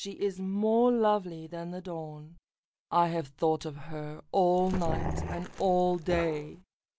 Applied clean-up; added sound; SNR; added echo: none; Growling; 5 dB; none.